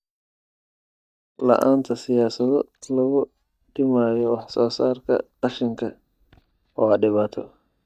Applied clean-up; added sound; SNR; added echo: neural mask model DeepFilterNet 3.